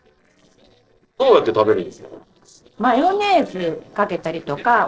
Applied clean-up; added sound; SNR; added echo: neural separator model SepFormer DNS4.